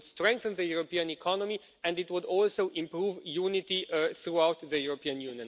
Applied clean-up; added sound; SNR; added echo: none; none; none; none.